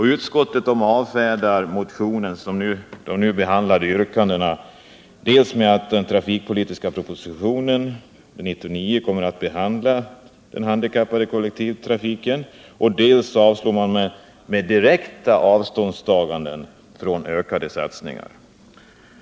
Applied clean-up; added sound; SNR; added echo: none; none; none; none.